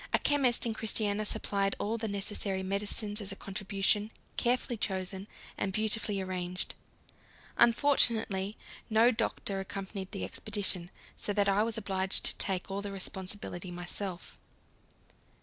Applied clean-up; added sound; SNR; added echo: none; none; none; none.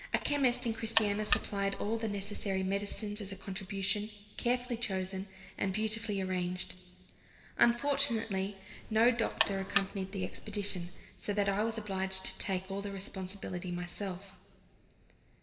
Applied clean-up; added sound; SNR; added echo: none; Alarm; -1 dB; reverberation time 1.4 s.